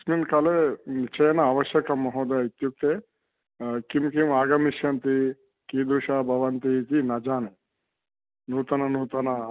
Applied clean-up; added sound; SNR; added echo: none; none; none; none.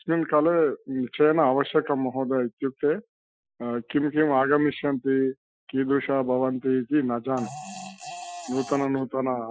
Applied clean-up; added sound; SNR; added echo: classical method Wiener filter.